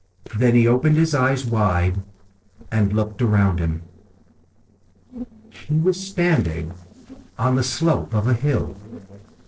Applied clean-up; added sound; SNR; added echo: neural separator model SepFormer DNS4.